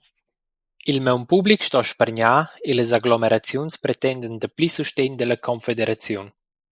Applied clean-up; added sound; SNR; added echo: neural mask model Resemble Enhance denoiser.